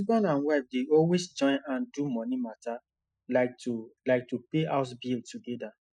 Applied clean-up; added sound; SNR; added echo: classical method Wiener filter.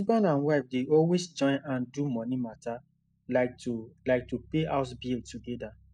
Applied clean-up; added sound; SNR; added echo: neural mask model DeepFilterNet 3.